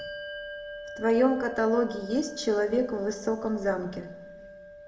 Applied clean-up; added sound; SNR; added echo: none; Bell; 13 dB; reverberation time 0.8 s.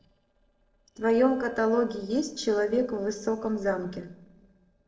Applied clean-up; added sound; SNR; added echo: neural separator model SepFormer DNS4.